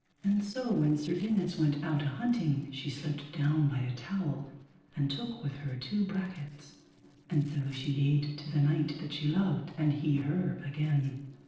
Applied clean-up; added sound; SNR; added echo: neural separator model SepFormer DNS4.